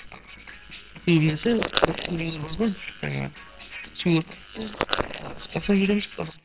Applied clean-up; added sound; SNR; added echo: neural separator model SepFormer WHAMR!.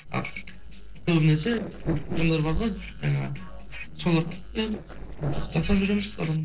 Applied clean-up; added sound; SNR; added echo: neural separator model SepFormer DNS4.